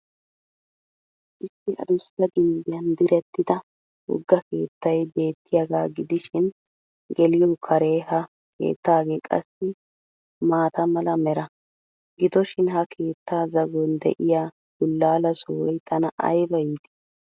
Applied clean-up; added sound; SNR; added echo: none; none; none; none.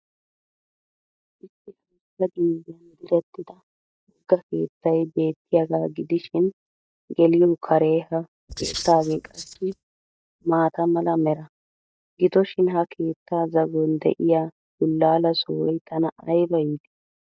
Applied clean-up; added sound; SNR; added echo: neural mask model DeepFilterNet 3.